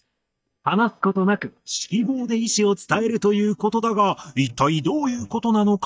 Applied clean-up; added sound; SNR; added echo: neural mask model DeepFilterNet 3.